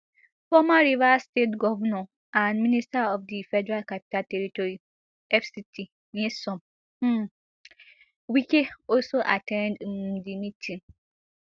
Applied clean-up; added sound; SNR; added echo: none; none; none; none.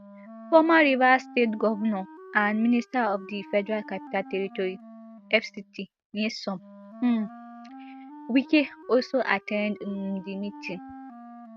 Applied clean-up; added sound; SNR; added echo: neural mask model RNNoise.